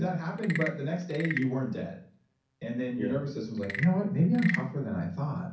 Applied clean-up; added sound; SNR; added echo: none; Wood / Percussion / Frog; 12 dB; reverberation time 0.6 s.